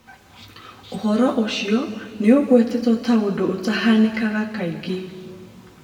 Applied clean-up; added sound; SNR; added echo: none; none; none; reverberation time 1.5 s.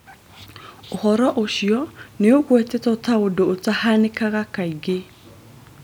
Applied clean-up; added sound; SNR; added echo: none; none; none; none.